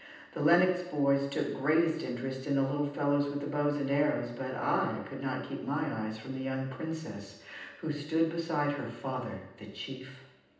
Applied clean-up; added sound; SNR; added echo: none; none; none; reverberation time 0.9 s.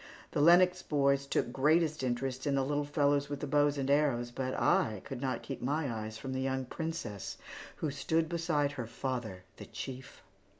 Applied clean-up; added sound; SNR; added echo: none; none; none; none.